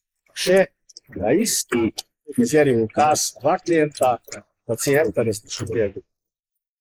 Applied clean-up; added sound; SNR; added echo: neural mask model Resemble Enhance denoiser.